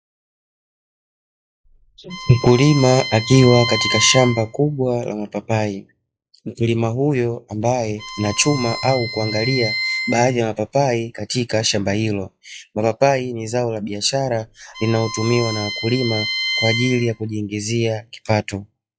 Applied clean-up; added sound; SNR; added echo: classical method log-MMSE.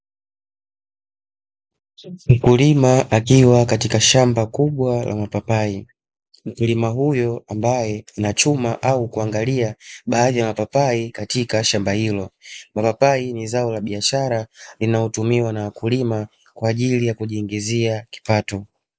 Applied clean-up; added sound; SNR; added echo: none; none; none; none.